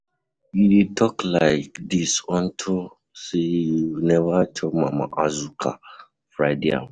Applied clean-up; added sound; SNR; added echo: none; none; none; none.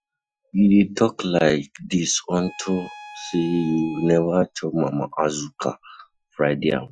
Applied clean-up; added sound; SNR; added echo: classical method Wiener filter.